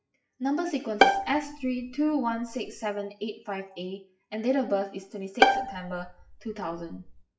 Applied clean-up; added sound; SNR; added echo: classical method WPE with log-MMSE.